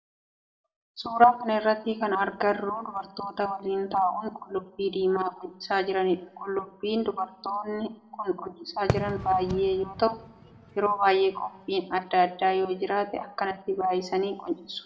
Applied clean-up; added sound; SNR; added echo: none; Fireworks; 9 dB; reverberation time 0.7 s.